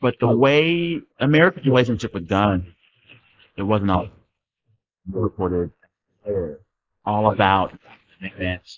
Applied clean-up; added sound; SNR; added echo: neural mask model Resemble Enhance denoiser.